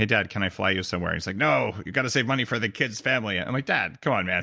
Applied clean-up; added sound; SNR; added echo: none; none; none; none.